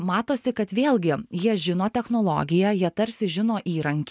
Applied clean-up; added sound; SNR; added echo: none; none; none; none.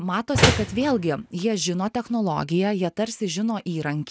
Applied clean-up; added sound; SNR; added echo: none; Slam; -1 dB; none.